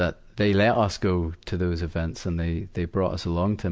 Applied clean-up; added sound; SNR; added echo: none; none; none; none.